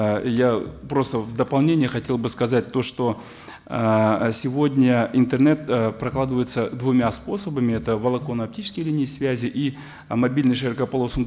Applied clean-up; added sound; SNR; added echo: none; none; none; none.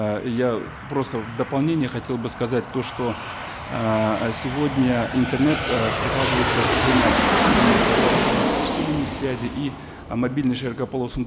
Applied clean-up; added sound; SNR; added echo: none; Aircraft; 0 dB; none.